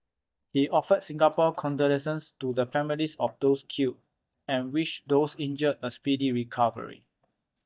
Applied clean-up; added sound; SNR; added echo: neural mask model DeepFilterNet 3.